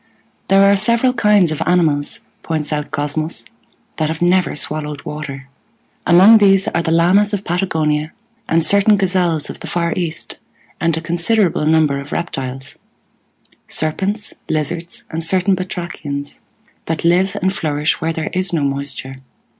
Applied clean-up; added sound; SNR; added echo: none; none; none; none.